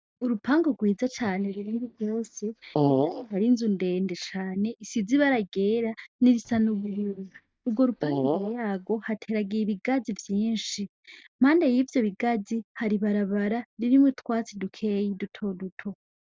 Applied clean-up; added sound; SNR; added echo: neural mask model DeepFilterNet 3.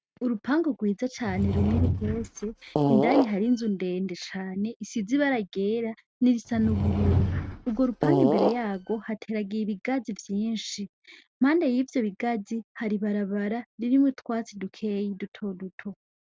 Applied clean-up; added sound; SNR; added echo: neural mask model RNNoise.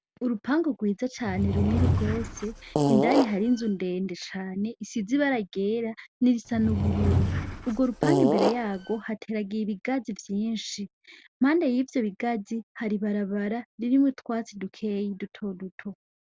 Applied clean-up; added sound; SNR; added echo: none; Fart / Drawer open or close; -1 dB; none.